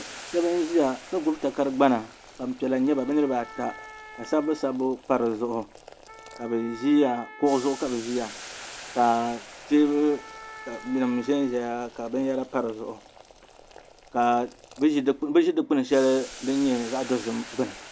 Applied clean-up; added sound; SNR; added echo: none; Wind instrument, woodwind instrument + Boiling; 17 dB; none.